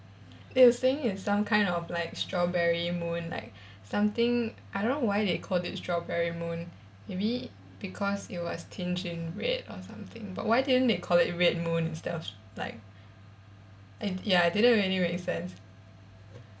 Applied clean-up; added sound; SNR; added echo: none; none; none; none.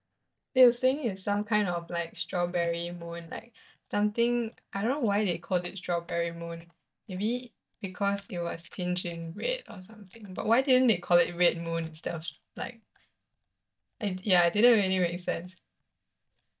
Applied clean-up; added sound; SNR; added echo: neural mask model DeepFilterNet 3.